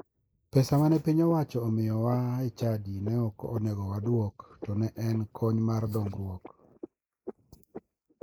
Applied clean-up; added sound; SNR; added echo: neural mask model Resemble Enhance denoiser.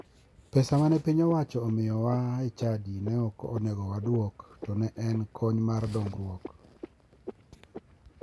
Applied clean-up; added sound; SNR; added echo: none; Frog; 17 dB; none.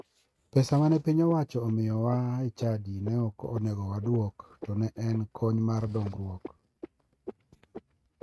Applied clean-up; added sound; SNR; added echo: neural mask model RNNoise.